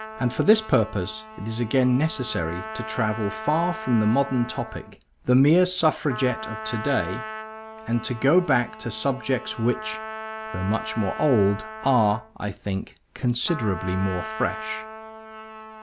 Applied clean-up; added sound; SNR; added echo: none; Trumpet; 12 dB; none.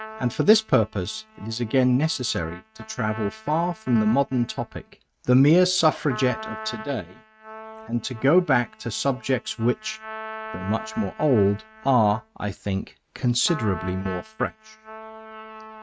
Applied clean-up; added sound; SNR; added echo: neural mask model RNNoise.